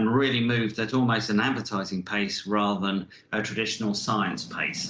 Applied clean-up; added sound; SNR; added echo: none; none; none; none.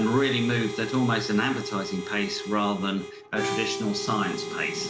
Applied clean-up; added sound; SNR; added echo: none; Harmonica; 7 dB; none.